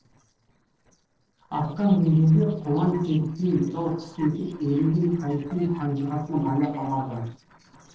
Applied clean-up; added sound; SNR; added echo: neural separator model SepFormer DNS4.